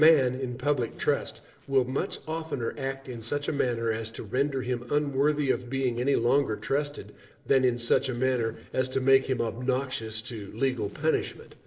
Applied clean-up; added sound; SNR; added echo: neural separator model SepFormer DNS4.